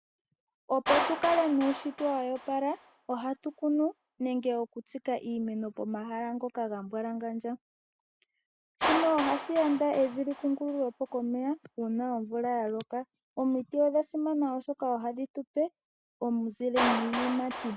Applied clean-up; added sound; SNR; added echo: none; Clapping; 8 dB; none.